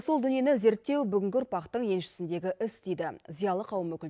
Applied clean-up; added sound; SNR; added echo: none; none; none; none.